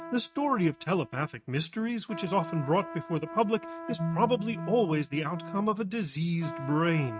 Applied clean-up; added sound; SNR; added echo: neural mask model RNNoise.